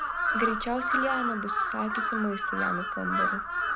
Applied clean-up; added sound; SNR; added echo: none; Crow; -4 dB; none.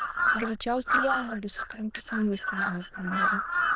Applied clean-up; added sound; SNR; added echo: neural diffusion model UNIVERSE++.